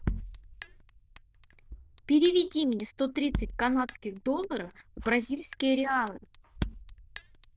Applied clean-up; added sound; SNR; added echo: neural diffusion model UNIVERSE++.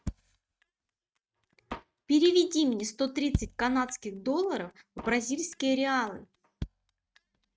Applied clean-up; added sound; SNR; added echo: neural mask model RNNoise.